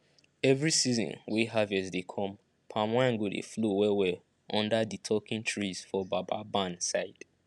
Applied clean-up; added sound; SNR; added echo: none; none; none; none.